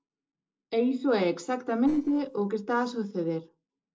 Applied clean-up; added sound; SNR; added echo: neural separator model SepFormer DNS4.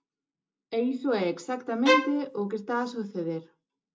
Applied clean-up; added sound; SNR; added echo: none; Bowed string instrument; -4 dB; reverberation time 0.2 s.